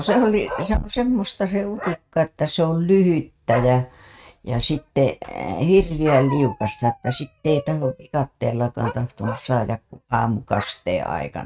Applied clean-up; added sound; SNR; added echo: neural mask model RNNoise.